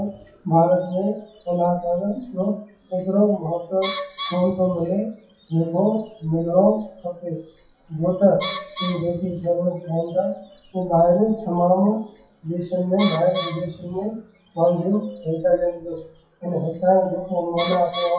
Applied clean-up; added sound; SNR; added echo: classical method WPE with log-MMSE.